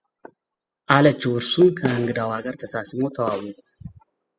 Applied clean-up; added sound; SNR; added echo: classical method spectral subtraction.